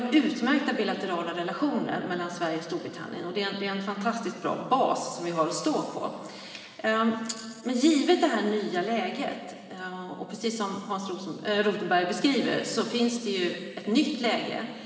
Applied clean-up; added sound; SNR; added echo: none; none; none; reverberation time 2.1 s.